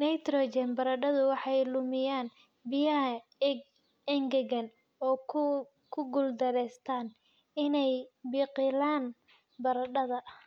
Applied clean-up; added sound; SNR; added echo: none; none; none; none.